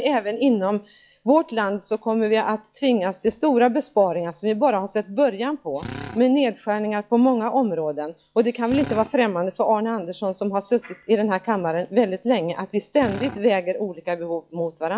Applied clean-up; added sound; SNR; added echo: classical method log-MMSE.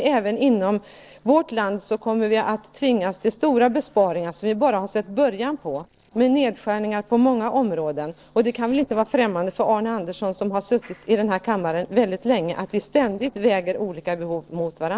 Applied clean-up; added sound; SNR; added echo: neural separator model SepFormer DNS4.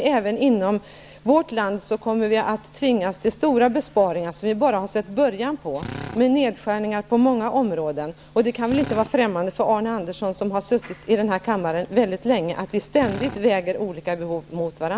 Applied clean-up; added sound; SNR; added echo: none; Drill; 12 dB; none.